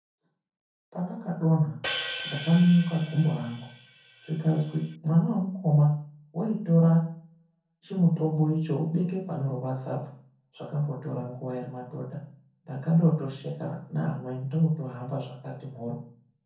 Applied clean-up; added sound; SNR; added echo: none; Hi-hat; 11 dB; reverberation time 0.5 s.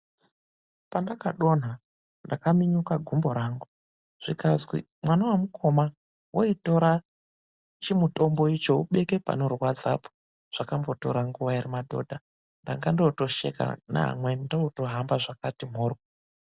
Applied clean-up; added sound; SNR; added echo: none; none; none; none.